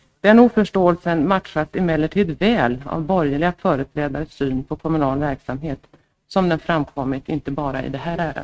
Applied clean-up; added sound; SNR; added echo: neural mask model RNNoise.